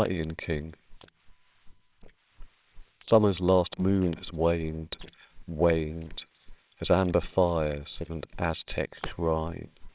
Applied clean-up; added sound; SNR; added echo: neural separator model SepFormer WHAMR!.